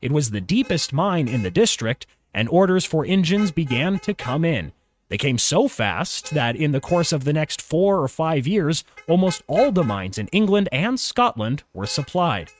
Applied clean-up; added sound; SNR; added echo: neural mask model RNNoise.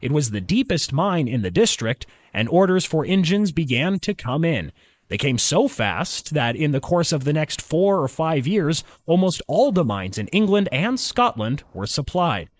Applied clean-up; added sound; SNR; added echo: neural mask model Resemble Enhance denoiser.